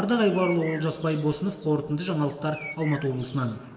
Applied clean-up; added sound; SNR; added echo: none; Bird; 16 dB; reverberation time 1.6 s.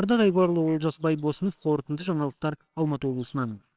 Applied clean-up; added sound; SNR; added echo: neural separator model SepFormer WHAMR!.